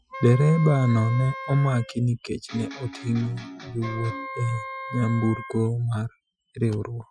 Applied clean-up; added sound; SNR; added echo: classical method Wiener filter.